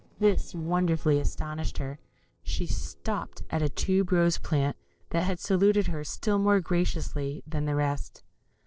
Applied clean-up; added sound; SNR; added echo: neural separator model SepFormer DNS4.